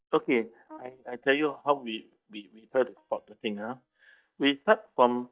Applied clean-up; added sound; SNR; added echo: neural mask model DeepFilterNet 3.